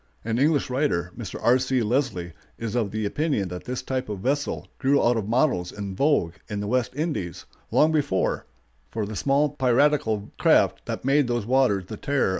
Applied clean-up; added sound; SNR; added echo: none; none; none; none.